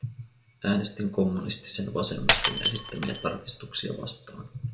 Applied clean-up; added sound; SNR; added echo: none; Shatter; 0 dB; reverberation time 1.1 s.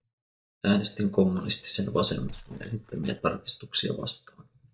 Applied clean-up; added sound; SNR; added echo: neural mask model DeepFilterNet 3.